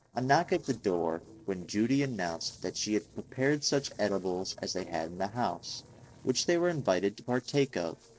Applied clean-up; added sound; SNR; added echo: neural separator model SepFormer DNS4.